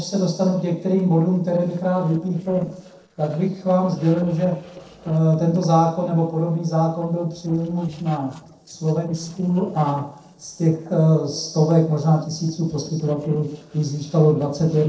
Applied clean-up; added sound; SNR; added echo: neural separator model SepFormer DNS4.